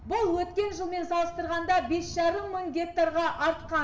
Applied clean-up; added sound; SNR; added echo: none; none; none; reverberation time 0.9 s.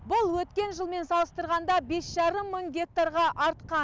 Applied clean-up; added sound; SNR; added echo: none; none; none; none.